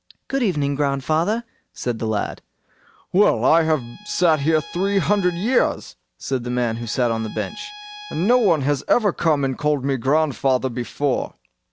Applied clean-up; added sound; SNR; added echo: none; Bowed string instrument; 19 dB; none.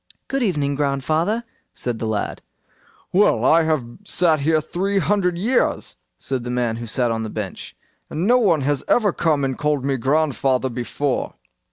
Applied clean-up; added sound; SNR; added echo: none; none; none; none.